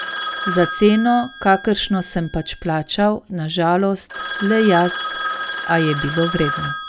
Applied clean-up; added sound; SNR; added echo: none; Telephone; 8 dB; none.